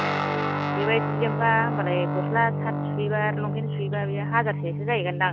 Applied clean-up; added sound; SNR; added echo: none; Guitar; 0 dB; none.